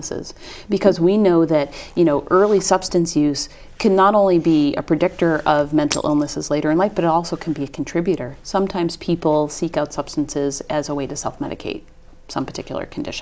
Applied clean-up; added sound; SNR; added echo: none; Shatter; 16 dB; none.